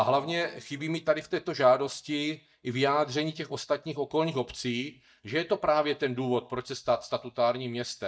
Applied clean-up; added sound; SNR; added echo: neural mask model DeepFilterNet 3.